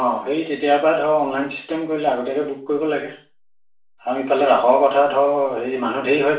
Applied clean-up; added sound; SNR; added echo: none; none; none; reverberation time 0.4 s.